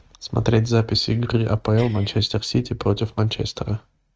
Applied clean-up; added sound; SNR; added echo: neural mask model RNNoise.